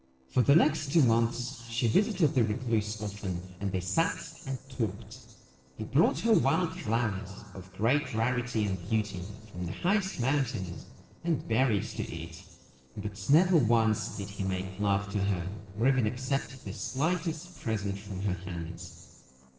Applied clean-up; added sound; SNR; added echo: neural separator model SepFormer DNS4.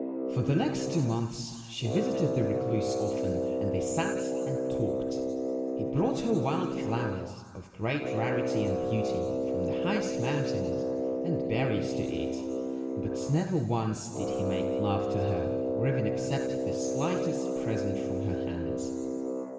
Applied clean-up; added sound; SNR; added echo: none; Brass instrument; -1 dB; reverberation time 1.8 s.